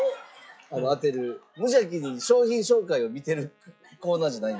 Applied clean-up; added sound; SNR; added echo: classical method log-MMSE.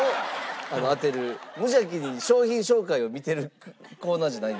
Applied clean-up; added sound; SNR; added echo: none; none; none; none.